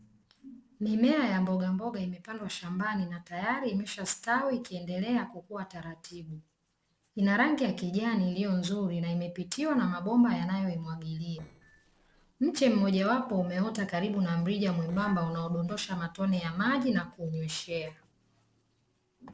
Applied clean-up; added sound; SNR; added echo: neural separator model SepFormer DNS4.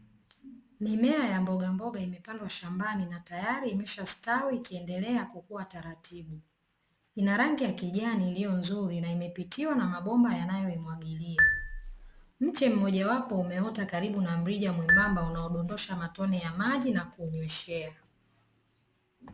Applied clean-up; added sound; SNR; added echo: none; Marimba, xylophone; 0 dB; none.